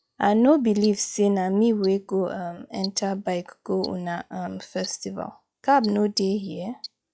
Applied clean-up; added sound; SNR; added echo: classical method log-MMSE.